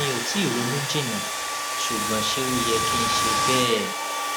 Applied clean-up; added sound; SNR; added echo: none; Domestic sounds, home sounds; -2 dB; none.